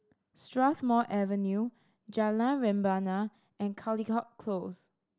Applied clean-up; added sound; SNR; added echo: none; none; none; none.